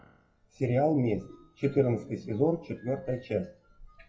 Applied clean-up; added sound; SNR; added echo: classical method WPE with log-MMSE.